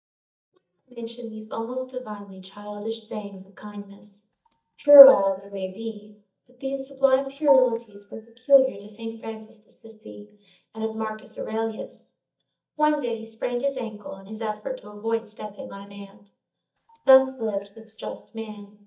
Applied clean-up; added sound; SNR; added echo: neural mask model DeepFilterNet 3.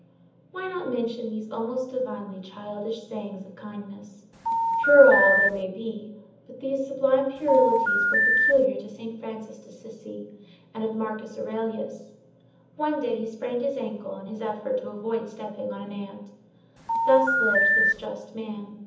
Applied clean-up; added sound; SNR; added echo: none; Telephone; -4 dB; reverberation time 0.8 s.